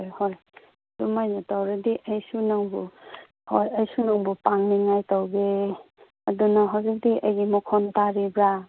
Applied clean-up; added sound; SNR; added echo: none; none; none; none.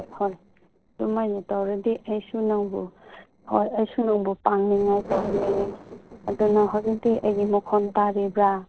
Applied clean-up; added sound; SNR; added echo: neural separator model SepFormer DNS4.